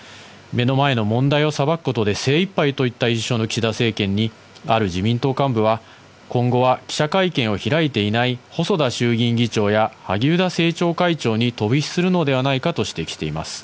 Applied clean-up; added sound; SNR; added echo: none; none; none; none.